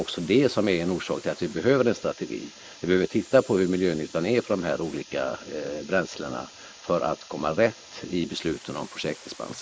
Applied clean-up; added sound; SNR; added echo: neural mask model Resemble Enhance denoiser.